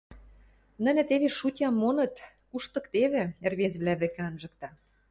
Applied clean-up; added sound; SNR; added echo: none; none; none; none.